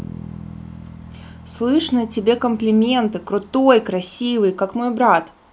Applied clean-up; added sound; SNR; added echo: none; Bass guitar; 19 dB; none.